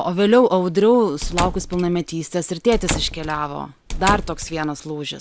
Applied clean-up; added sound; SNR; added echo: none; Squeak / Slam / Wood; 8 dB; none.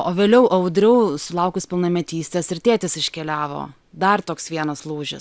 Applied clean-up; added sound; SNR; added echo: none; none; none; none.